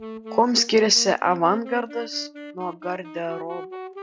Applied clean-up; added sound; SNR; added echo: none; Wind instrument, woodwind instrument; 13 dB; none.